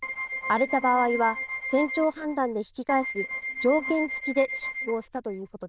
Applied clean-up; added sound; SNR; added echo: neural diffusion model UNIVERSE++.